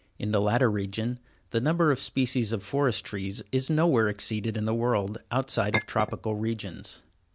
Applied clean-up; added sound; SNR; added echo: none; Chink, clink; 7 dB; none.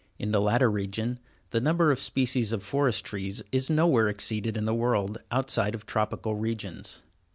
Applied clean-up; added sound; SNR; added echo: none; none; none; none.